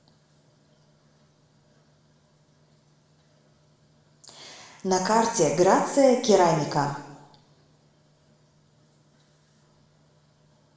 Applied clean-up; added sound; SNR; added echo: none; none; none; reverberation time 1.0 s.